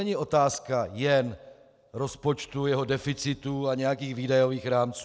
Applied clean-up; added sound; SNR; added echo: none; none; none; none.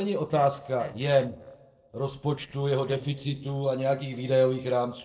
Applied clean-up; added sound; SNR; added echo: neural separator model SepFormer DNS4.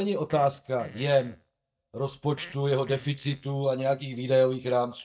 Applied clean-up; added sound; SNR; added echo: neural mask model DeepFilterNet 3.